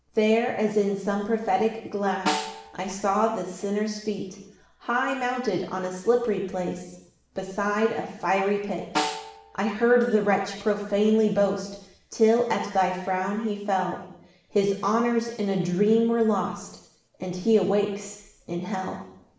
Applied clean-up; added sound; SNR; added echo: none; Snare drum; 10 dB; reverberation time 0.9 s.